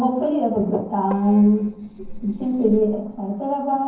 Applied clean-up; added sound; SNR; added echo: neural separator model SepFormer DNS4.